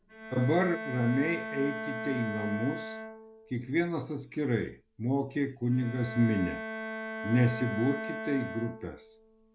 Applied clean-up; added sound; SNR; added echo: none; Bowed string instrument; 9 dB; none.